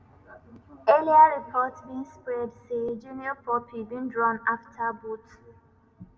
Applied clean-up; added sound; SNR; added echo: none; none; none; reverberation time 1.8 s.